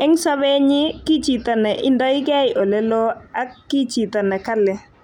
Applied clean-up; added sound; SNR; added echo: none; none; none; none.